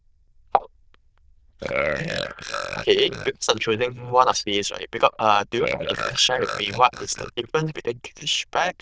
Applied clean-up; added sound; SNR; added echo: neural diffusion model UNIVERSE++.